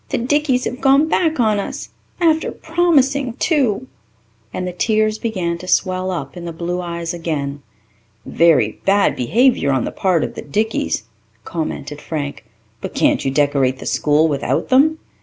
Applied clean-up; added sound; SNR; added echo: none; none; none; none.